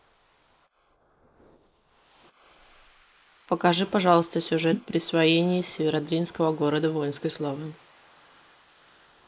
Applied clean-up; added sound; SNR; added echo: neural mask model Resemble Enhance denoiser.